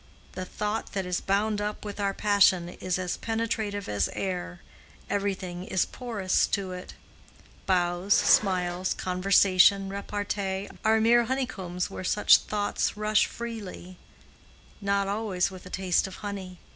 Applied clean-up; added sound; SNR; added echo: none; Dishes, pots, and pans; 16 dB; none.